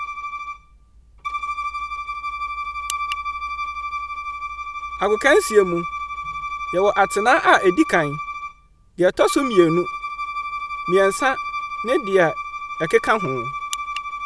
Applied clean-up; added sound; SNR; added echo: none; Bowed string instrument; 6 dB; none.